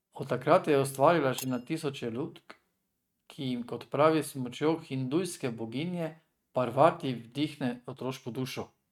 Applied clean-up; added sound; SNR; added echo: neural mask model RNNoise.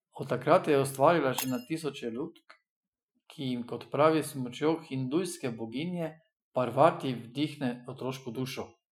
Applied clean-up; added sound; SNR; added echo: classical method Wiener filter.